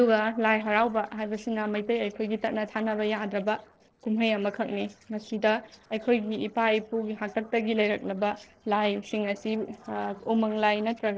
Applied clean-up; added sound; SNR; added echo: neural separator model SepFormer DNS4.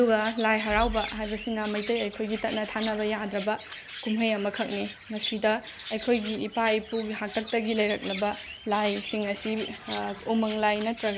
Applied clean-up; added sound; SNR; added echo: none; Chirp, tweet; 8 dB; none.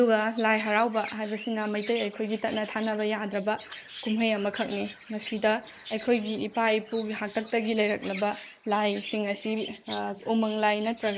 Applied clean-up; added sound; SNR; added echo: neural mask model Resemble Enhance denoiser.